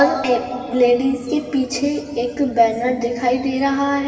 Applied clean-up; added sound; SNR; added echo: none; none; none; reverberation time 2.4 s.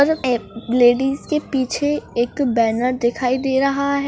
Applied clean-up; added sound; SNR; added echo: none; none; none; none.